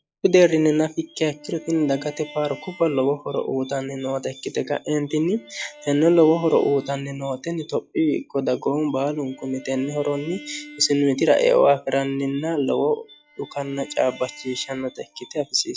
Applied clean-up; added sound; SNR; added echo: classical method log-MMSE.